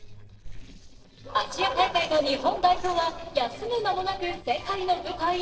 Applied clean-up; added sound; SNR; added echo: neural separator model SepFormer DNS4.